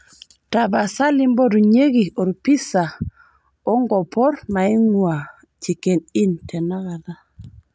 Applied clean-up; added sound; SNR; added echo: none; none; none; none.